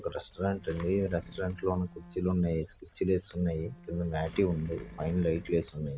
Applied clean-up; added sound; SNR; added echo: none; Bowed string instrument + Engine; 18 dB; none.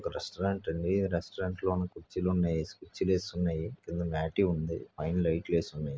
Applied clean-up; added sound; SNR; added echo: none; none; none; none.